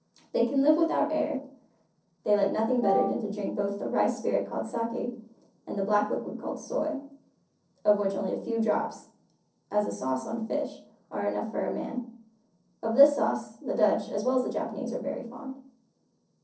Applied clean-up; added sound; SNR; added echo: neural separator model SepFormer DNS4.